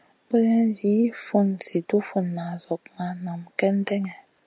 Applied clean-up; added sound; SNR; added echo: none; none; none; none.